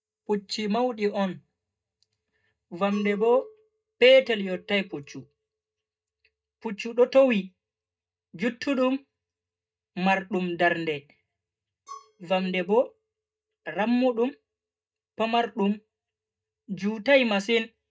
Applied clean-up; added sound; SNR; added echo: neural mask model DeepFilterNet 3.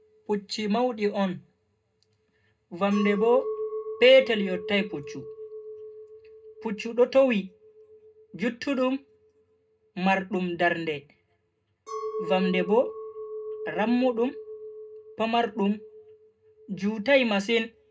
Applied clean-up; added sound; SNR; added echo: none; Chink, clink; 12 dB; reverberation time 0.2 s.